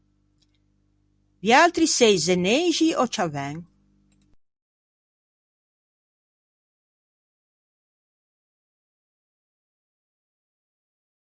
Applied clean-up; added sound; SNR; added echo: none; none; none; none.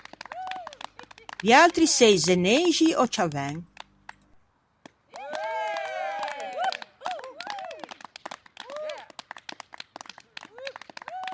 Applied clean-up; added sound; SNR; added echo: none; Cheering; 10 dB; none.